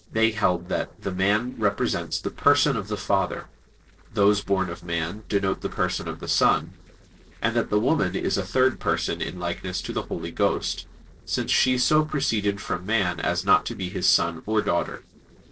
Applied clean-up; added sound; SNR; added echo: neural separator model SepFormer DNS4.